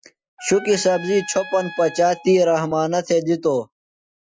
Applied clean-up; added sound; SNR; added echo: classical method Wiener filter.